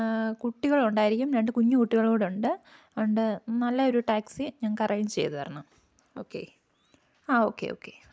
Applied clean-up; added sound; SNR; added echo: none; none; none; none.